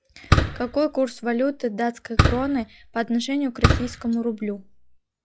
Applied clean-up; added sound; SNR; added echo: classical method log-MMSE.